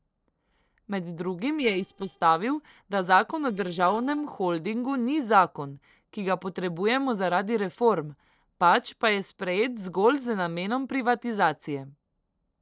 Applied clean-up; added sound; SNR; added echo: neural separator model SepFormer DNS4.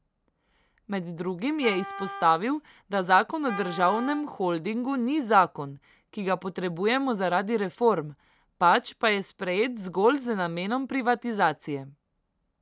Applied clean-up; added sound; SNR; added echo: none; Wind instrument, woodwind instrument; 13 dB; none.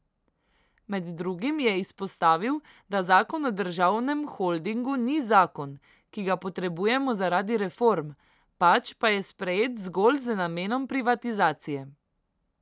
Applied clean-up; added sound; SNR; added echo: none; none; none; none.